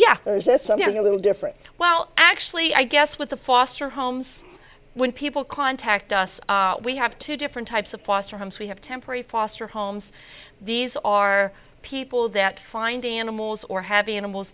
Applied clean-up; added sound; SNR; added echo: none; none; none; none.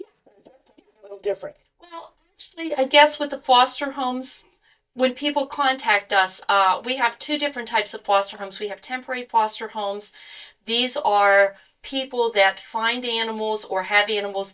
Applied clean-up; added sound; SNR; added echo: neural mask model DeepFilterNet 3.